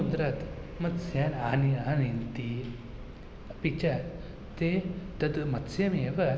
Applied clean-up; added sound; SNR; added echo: none; none; none; none.